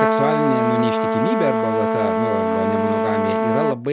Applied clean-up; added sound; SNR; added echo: none; Trumpet; -4 dB; none.